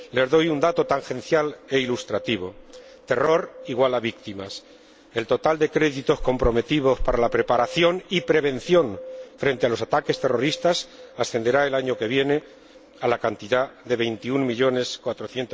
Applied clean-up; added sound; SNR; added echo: none; Bird; 20 dB; none.